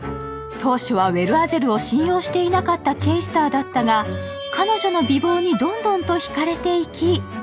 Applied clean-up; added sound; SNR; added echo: none; none; none; none.